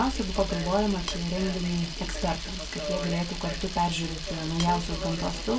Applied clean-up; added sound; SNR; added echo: none; Camera; 6 dB; reverberation time 0.2 s.